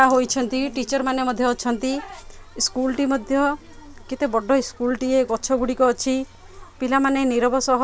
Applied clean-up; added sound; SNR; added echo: none; none; none; none.